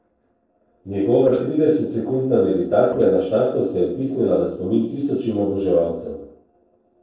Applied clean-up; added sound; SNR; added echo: neural separator model SepFormer DNS4.